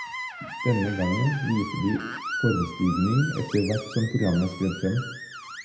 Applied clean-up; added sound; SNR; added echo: none; Screech; 9 dB; reverberation time 0.8 s.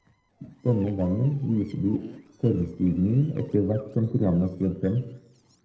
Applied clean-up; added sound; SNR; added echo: neural separator model SepFormer DNS4.